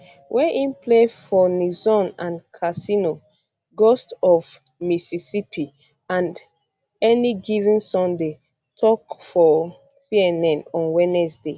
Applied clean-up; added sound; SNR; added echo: none; none; none; none.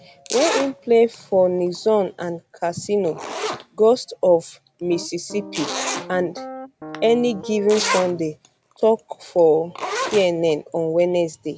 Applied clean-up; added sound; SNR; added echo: none; Zipper (clothing) + Piano; 11 dB; none.